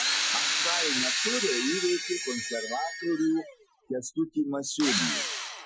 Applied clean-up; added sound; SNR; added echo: classical method Wiener filter.